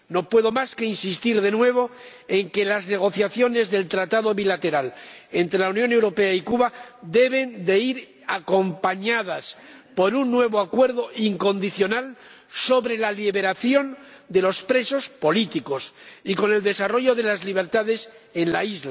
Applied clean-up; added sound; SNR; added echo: none; none; none; none.